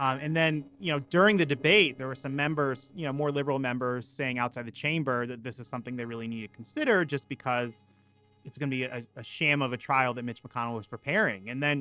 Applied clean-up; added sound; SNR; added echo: neural separator model SepFormer DNS4.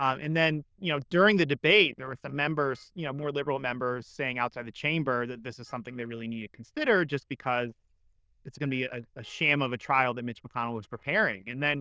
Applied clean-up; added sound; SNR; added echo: neural diffusion model UNIVERSE++.